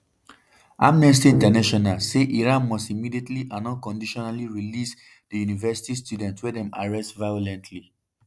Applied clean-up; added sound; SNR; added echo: none; Bowed string instrument; 7 dB; none.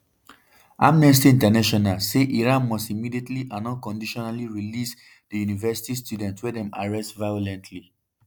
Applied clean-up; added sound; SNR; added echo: none; none; none; none.